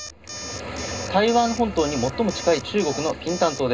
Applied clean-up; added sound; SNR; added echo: none; Alarm; 13 dB; reverberation time 0.2 s.